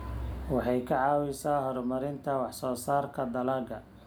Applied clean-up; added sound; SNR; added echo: none; none; none; none.